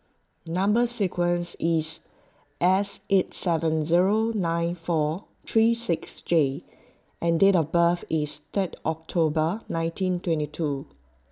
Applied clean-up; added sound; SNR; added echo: none; none; none; none.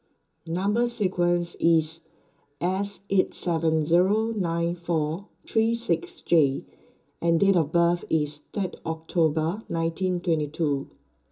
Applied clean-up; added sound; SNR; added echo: none; none; none; reverberation time 0.2 s.